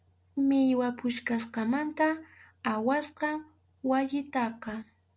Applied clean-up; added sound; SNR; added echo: none; none; none; none.